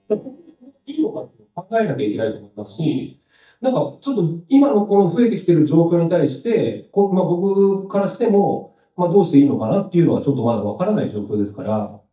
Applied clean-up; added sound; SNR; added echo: neural mask model DeepFilterNet 3.